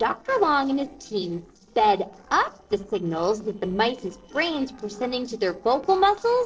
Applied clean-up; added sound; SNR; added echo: neural separator model SepFormer DNS4.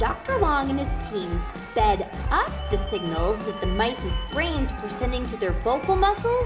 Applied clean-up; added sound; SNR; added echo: none; Trumpet; 17 dB; reverberation time 2.6 s.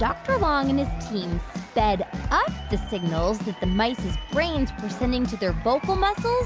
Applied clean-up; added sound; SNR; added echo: none; none; none; none.